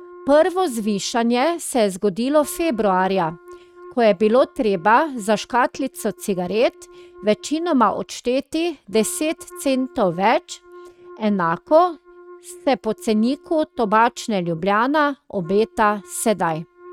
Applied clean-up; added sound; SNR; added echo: neural mask model RNNoise.